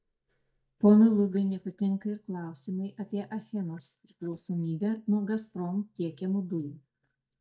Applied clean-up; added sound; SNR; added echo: neural mask model DeepFilterNet 3.